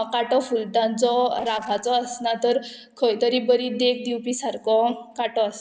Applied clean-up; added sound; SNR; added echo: neural separator model SepFormer DNS4.